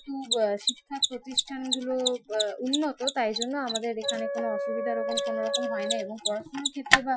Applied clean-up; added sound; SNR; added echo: classical method Wiener filter.